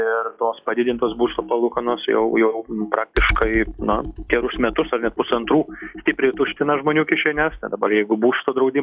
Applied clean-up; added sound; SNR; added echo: classical method log-MMSE.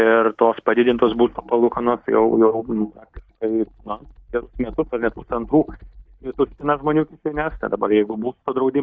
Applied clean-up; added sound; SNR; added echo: neural mask model DeepFilterNet 3.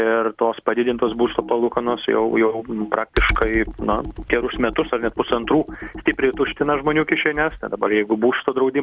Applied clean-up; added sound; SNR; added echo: none; Computer keyboard; 13 dB; none.